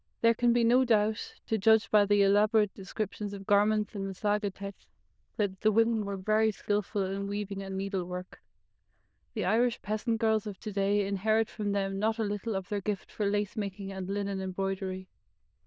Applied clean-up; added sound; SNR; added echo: neural diffusion model UNIVERSE++.